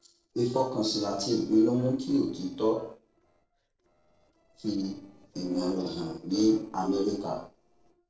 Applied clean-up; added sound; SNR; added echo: neural separator model SepFormer DNS4.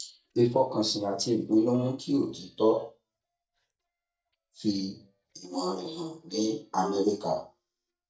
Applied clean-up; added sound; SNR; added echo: neural mask model DeepFilterNet 3.